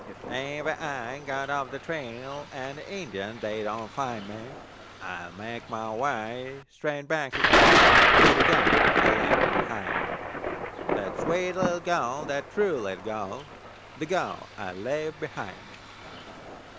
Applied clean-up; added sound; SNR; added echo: none; Thunder; -5 dB; none.